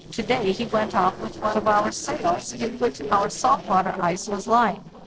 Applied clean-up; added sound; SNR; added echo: neural separator model SepFormer DNS4.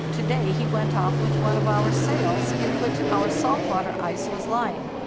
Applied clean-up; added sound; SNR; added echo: none; Fixed-wing aircraft, airplane; -4 dB; none.